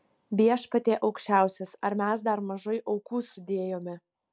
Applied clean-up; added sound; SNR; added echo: none; none; none; none.